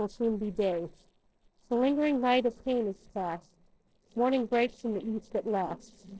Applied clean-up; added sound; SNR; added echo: neural separator model SepFormer DNS4.